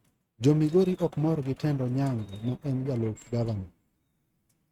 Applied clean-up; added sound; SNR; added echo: neural mask model RNNoise.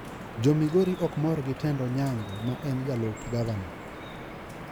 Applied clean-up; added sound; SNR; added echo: none; Drip; 11 dB; none.